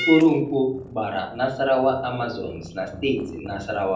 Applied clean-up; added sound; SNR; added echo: none; Meow / Purr; 13 dB; reverberation time 0.6 s.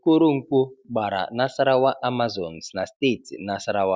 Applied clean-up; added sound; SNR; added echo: none; none; none; none.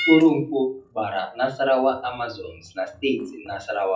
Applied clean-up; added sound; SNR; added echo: classical method WPE with log-MMSE.